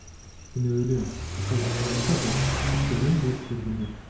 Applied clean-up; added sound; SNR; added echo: none; Accelerating, revving, vroom / Car; 0 dB; reverberation time 0.6 s.